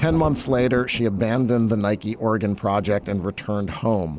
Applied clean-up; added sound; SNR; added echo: none; Thunder; 15 dB; none.